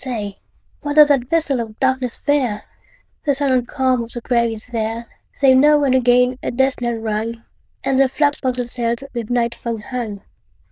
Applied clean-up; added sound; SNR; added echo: neural diffusion model UNIVERSE++.